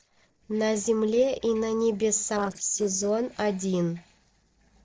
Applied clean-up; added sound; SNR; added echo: neural separator model SepFormer DNS4.